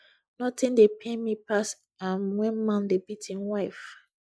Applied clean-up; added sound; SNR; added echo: neural mask model Resemble Enhance denoiser.